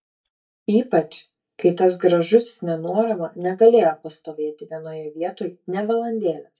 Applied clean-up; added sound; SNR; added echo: neural mask model DeepFilterNet 3.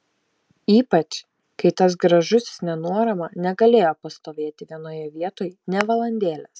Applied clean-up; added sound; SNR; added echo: none; none; none; none.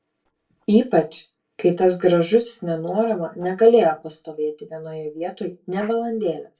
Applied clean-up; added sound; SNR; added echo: neural separator model SepFormer DNS4.